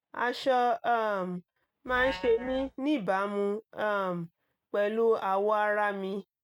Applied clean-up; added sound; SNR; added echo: neural mask model RNNoise.